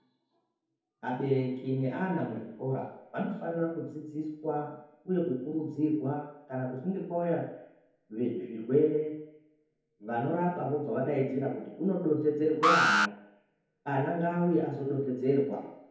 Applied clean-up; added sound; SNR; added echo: none; Alarm; -2 dB; reverberation time 1.9 s.